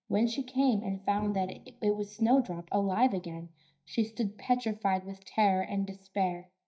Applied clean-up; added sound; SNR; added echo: neural mask model DeepFilterNet 3.